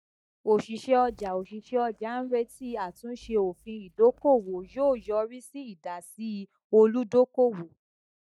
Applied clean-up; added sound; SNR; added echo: neural mask model DeepFilterNet 3.